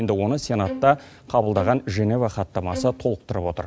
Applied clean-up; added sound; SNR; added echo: none; Bowed string instrument; 14 dB; none.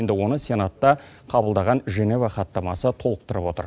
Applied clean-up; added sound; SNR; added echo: none; none; none; none.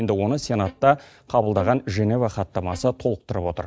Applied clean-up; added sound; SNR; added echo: neural mask model DeepFilterNet 3.